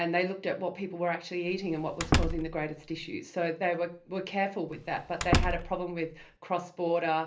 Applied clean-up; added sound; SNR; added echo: none; Slam; 0 dB; reverberation time 0.3 s.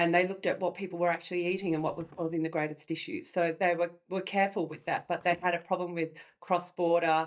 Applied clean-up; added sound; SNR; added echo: neural mask model DeepFilterNet 3.